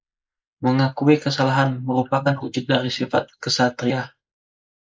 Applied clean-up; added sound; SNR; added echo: neural mask model Resemble Enhance denoiser.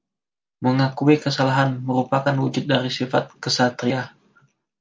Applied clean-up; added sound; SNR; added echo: none; none; none; none.